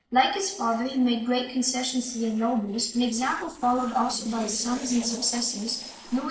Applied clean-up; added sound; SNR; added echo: neural separator model SepFormer DNS4.